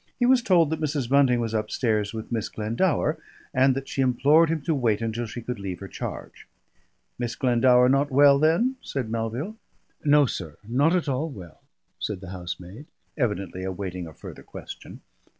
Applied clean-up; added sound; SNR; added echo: none; none; none; none.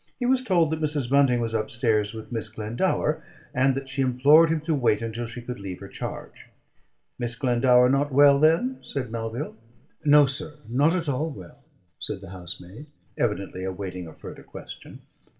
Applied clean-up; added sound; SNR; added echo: none; none; none; reverberation time 0.3 s.